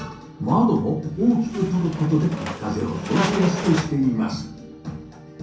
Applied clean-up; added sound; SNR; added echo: none; Squeak; 8 dB; reverberation time 0.6 s.